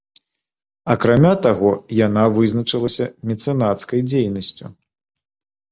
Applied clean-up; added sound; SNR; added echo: none; none; none; none.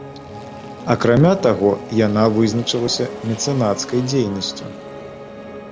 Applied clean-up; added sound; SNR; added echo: none; Engine + Piano; 14 dB; none.